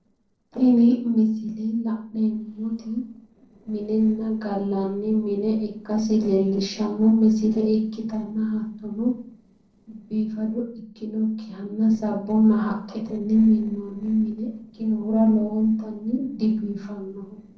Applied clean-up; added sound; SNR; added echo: neural separator model SepFormer DNS4.